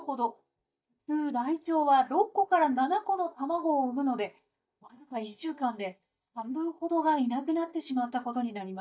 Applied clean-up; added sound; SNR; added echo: neural mask model DeepFilterNet 3.